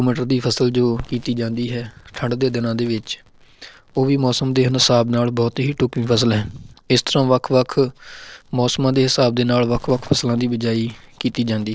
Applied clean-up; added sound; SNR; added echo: neural separator model SepFormer DNS4.